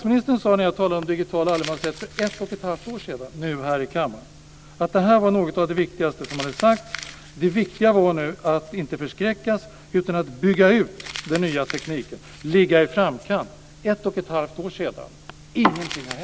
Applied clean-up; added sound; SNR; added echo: none; Crumpling, crinkling; 19 dB; none.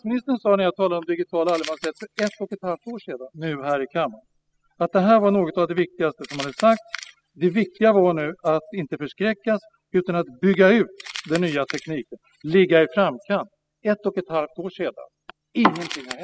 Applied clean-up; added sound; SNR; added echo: classical method spectral subtraction.